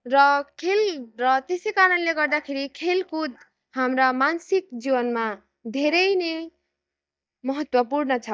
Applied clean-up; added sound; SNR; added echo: neural mask model DeepFilterNet 3.